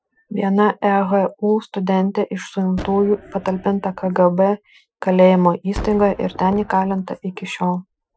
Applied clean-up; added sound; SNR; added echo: classical method Wiener filter.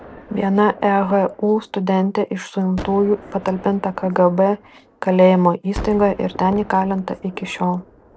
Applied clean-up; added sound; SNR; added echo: none; Gunshot, gunfire; 18 dB; none.